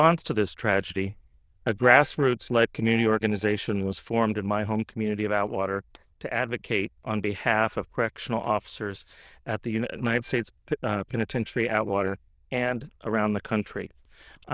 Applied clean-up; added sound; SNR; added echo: neural diffusion model UNIVERSE++.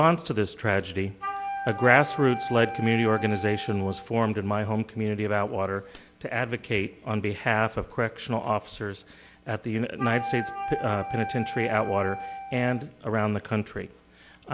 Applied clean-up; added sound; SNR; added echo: none; Wind instrument, woodwind instrument; 8 dB; none.